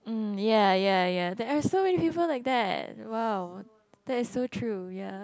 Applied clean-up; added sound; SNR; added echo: none; none; none; none.